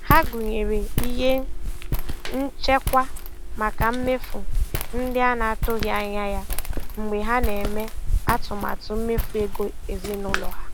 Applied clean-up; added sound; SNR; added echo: none; Walk, footsteps; -2 dB; none.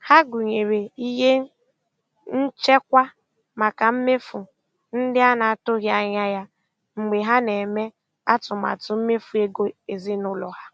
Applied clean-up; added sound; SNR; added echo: none; none; none; none.